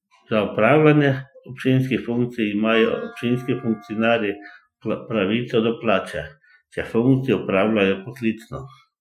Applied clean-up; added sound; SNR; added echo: classical method Wiener filter.